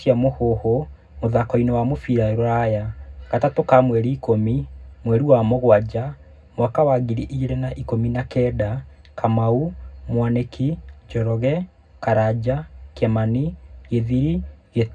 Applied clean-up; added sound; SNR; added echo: none; none; none; reverberation time 0.3 s.